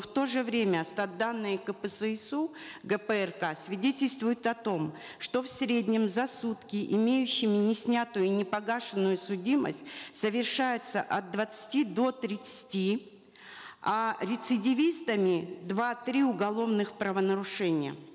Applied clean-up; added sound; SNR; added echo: none; none; none; none.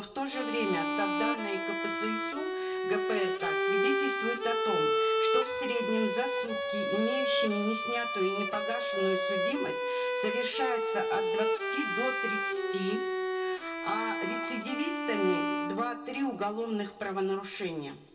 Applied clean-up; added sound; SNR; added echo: none; Bowed string instrument; -3 dB; reverberation time 0.2 s.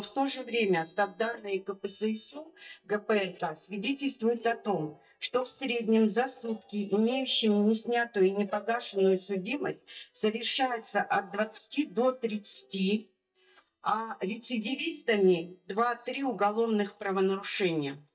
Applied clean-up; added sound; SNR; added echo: neural mask model DeepFilterNet 3.